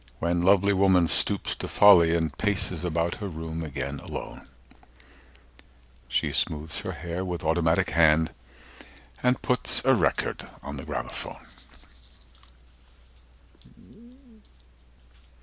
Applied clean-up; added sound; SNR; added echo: none; Fireworks; 14 dB; none.